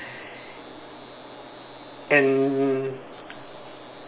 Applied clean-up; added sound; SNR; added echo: none; none; none; none.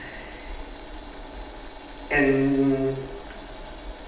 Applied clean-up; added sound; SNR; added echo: none; Boiling; 13 dB; reverberation time 0.8 s.